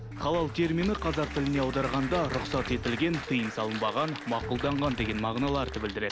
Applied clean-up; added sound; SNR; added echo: none; Applause; 14 dB; none.